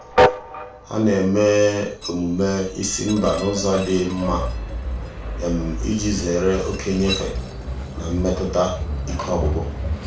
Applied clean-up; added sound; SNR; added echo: none; Train; 4 dB; reverberation time 0.3 s.